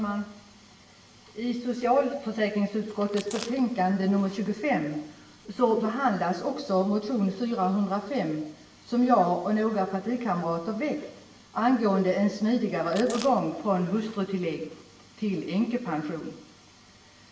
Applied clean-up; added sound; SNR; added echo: none; Chewing, mastication; 19 dB; reverberation time 0.8 s.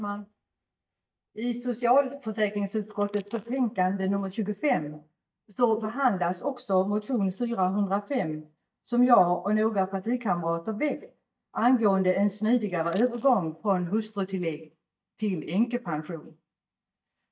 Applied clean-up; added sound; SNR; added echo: neural mask model DeepFilterNet 3.